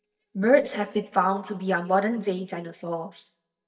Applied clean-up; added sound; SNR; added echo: neural mask model DeepFilterNet 3.